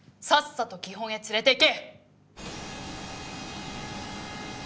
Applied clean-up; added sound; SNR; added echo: none; none; none; none.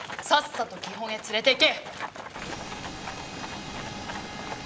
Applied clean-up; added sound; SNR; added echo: none; Livestock, farm animals, working animals; 10 dB; none.